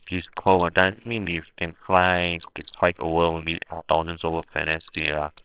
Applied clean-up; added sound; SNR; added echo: neural separator model SepFormer WHAMR!.